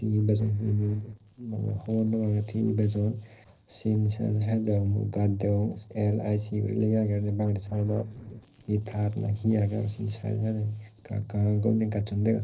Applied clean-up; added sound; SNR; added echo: neural separator model SepFormer DNS4.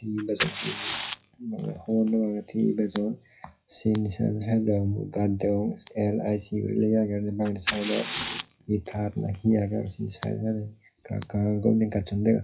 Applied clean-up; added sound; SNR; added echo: classical method WPE with log-MMSE.